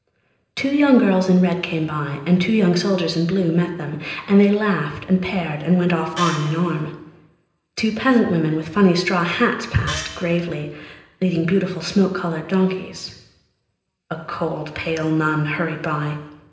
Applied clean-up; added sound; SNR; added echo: neural separator model SepFormer DNS4.